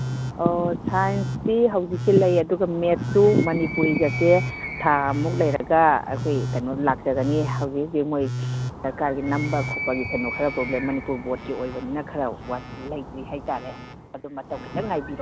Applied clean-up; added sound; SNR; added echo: none; Telephone + Animal; 7 dB; none.